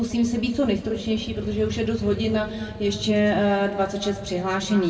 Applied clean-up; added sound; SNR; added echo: none; Motorcycle; 13 dB; reverberation time 2.3 s.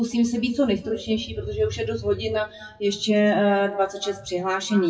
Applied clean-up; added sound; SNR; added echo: classical method WPE with log-MMSE.